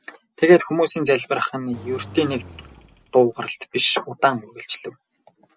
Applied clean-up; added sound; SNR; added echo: none; Engine; 19 dB; none.